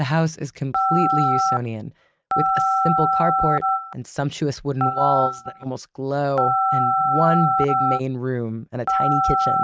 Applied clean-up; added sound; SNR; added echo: neural mask model RNNoise.